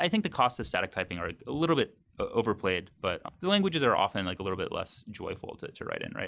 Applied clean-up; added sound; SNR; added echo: none; none; none; none.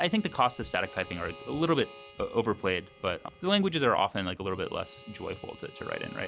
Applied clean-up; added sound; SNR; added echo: none; Harmonica; 20 dB; none.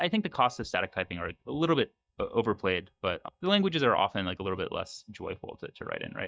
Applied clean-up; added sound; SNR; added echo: neural mask model DeepFilterNet 3.